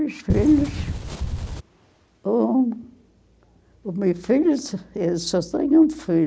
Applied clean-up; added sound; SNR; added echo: none; Wind; 4 dB; none.